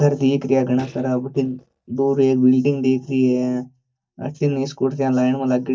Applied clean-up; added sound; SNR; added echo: neural mask model DeepFilterNet 3.